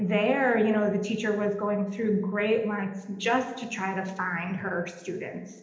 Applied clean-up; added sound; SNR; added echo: none; none; none; reverberation time 0.9 s.